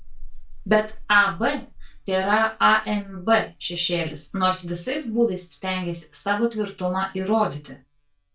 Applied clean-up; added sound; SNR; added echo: neural mask model DeepFilterNet 3.